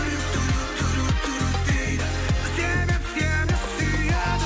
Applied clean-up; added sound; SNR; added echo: none; none; none; none.